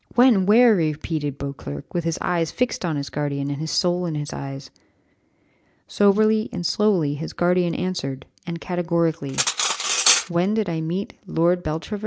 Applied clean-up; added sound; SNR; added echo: none; Cutlery, silverware; 3 dB; none.